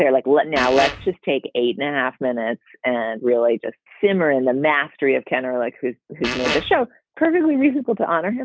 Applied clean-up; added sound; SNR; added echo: none; Fart; 5 dB; none.